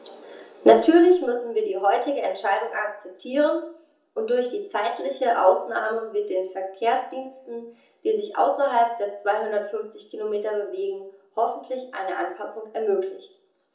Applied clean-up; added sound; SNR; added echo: none; none; none; reverberation time 0.6 s.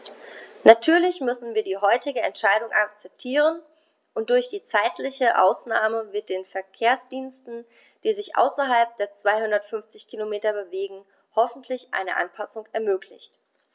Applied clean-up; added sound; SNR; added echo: none; none; none; none.